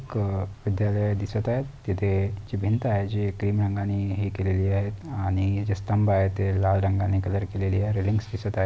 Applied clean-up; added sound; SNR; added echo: none; none; none; none.